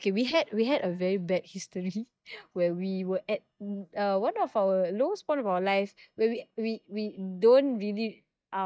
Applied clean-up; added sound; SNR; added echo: neural mask model DeepFilterNet 3.